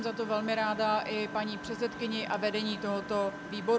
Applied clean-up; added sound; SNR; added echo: none; Engine; 10 dB; none.